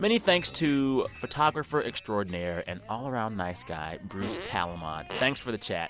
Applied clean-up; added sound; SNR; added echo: none; Fart; 10 dB; none.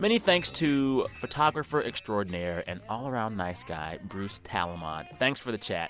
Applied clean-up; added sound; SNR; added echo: none; none; none; none.